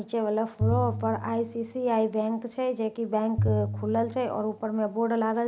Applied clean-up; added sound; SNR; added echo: none; Piano; 4 dB; none.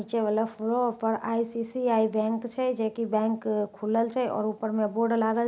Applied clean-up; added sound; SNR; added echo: none; none; none; none.